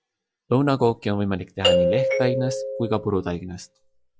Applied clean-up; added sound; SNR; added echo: classical method log-MMSE.